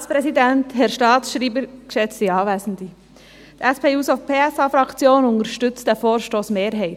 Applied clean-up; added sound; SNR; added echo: none; none; none; none.